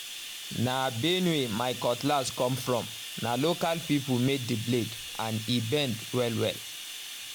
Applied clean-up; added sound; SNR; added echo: none; Bathtub (filling or washing); 10 dB; none.